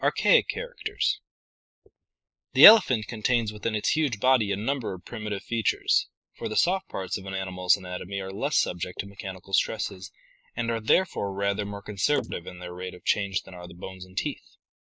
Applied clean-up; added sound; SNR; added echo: neural mask model Resemble Enhance denoiser.